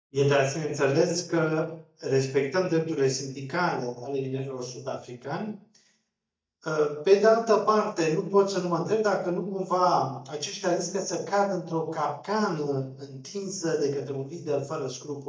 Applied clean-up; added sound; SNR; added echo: neural mask model DeepFilterNet 3.